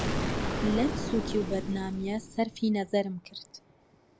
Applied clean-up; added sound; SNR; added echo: none; Explosion; 3 dB; none.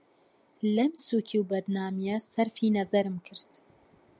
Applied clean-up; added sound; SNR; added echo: none; none; none; none.